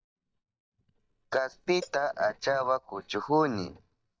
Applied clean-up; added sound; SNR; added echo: neural mask model DeepFilterNet 3.